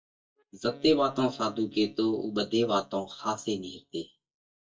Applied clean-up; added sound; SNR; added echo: neural mask model DeepFilterNet 3.